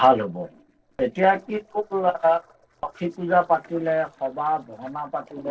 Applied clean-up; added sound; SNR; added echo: neural separator model SepFormer DNS4.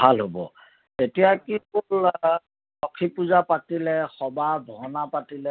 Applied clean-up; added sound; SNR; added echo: none; none; none; none.